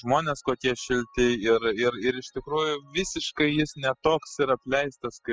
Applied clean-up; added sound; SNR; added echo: classical method spectral subtraction.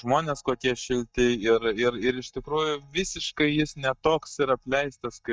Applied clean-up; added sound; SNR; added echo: neural mask model DeepFilterNet 3.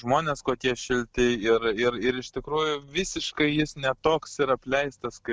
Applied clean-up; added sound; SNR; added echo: none; none; none; none.